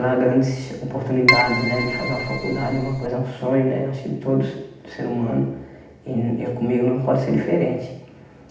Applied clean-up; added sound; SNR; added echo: none; Keyboard (musical); 1 dB; reverberation time 0.8 s.